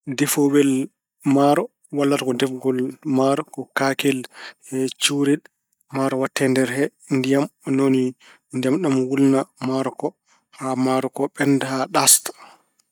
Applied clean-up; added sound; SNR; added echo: neural mask model DeepFilterNet 3.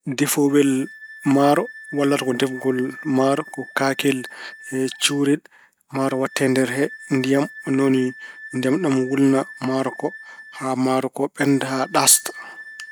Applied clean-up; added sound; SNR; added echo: none; Wind instrument, woodwind instrument; 19 dB; none.